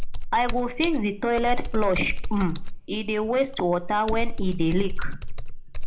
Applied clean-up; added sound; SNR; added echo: none; Computer keyboard; 0 dB; reverberation time 0.2 s.